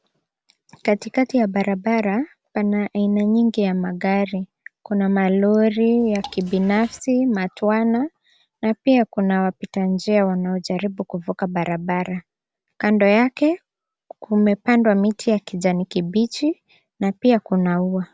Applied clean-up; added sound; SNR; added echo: none; Drip / Water; 20 dB; none.